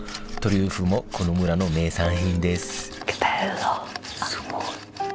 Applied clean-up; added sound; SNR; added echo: none; none; none; none.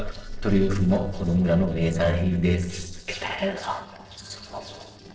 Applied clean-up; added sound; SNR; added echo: neural separator model SepFormer DNS4.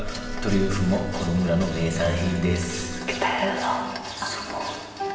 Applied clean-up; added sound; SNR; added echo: none; Bowed string instrument; 12 dB; reverberation time 1.6 s.